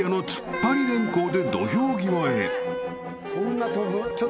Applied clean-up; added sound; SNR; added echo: none; Keyboard (musical); 13 dB; none.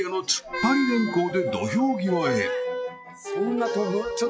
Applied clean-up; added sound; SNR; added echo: classical method log-MMSE.